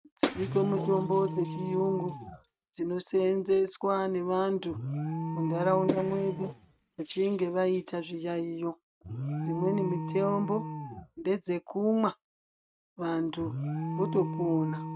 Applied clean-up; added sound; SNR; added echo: neural mask model RNNoise.